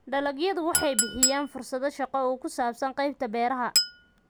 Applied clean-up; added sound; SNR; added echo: none; Chink, clink; 3 dB; none.